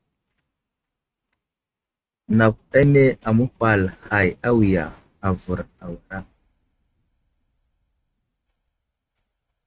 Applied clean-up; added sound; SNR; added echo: neural mask model RNNoise.